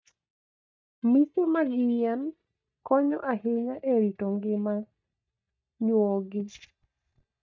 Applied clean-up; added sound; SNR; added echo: neural mask model DeepFilterNet 3.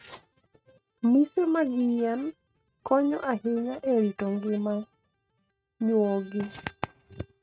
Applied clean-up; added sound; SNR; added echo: neural mask model RNNoise.